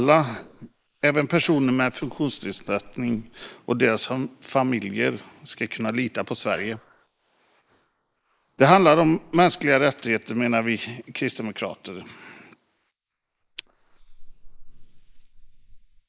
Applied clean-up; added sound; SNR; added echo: neural mask model Resemble Enhance denoiser.